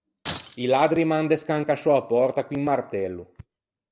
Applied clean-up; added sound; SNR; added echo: none; Shatter; 18 dB; none.